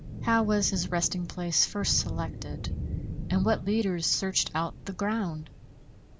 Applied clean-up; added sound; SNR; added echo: none; Thunder / Rain; 7 dB; none.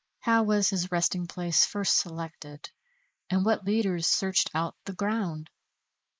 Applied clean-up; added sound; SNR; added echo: neural mask model Resemble Enhance denoiser.